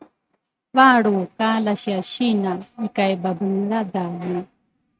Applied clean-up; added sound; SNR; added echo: neural mask model RNNoise.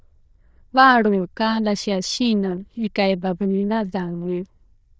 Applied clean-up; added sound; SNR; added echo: neural diffusion model UNIVERSE++.